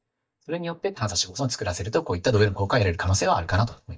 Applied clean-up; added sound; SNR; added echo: neural mask model DeepFilterNet 3.